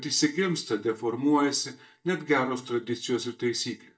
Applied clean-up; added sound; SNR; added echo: neural mask model DeepFilterNet 3.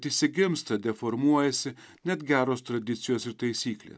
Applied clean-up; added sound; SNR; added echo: none; none; none; none.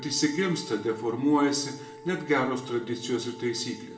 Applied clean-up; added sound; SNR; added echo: none; Wind instrument, woodwind instrument; 18 dB; reverberation time 0.6 s.